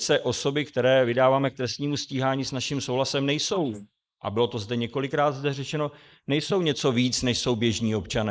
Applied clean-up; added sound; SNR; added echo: neural mask model Resemble Enhance denoiser.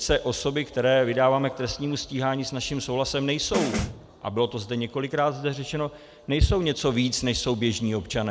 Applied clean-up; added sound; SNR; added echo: none; Snare drum; 7 dB; none.